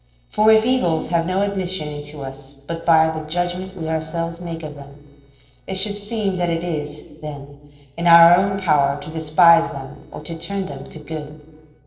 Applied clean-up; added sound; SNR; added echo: neural separator model SepFormer DNS4.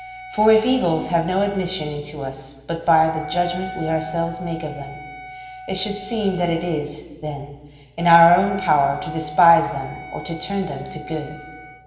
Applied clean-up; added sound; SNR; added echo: none; Wind instrument, woodwind instrument; 14 dB; reverberation time 1.4 s.